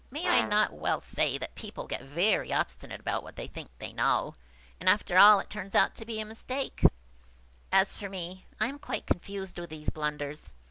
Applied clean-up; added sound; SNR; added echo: none; Brass instrument; 6 dB; none.